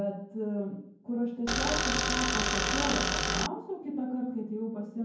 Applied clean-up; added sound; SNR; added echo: none; Tools; -5 dB; reverberation time 0.9 s.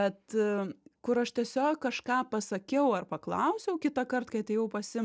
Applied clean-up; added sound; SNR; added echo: none; none; none; none.